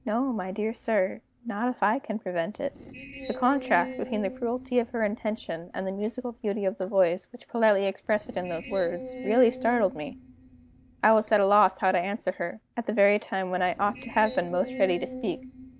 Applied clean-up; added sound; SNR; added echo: none; Screech; 15 dB; none.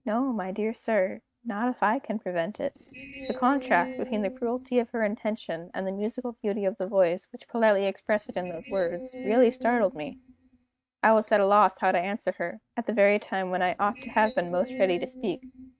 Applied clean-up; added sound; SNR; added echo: neural mask model RNNoise.